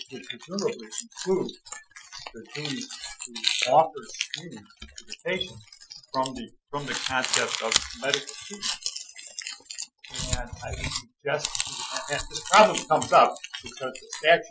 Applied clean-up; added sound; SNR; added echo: classical method Wiener filter.